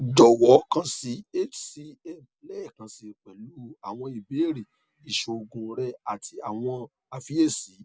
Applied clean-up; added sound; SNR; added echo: none; none; none; none.